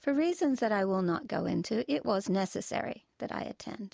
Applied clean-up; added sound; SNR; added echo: none; none; none; none.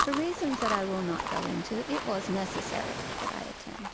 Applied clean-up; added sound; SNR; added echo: none; Chewing, mastication + Ocean; 2 dB; none.